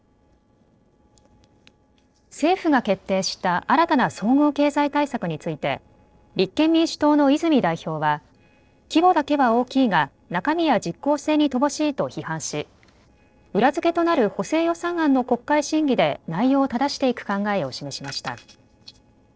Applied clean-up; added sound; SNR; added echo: neural separator model SepFormer DNS4.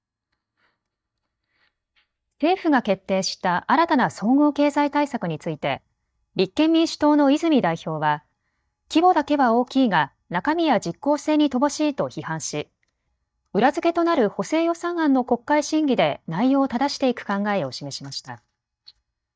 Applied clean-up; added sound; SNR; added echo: neural mask model DeepFilterNet 3.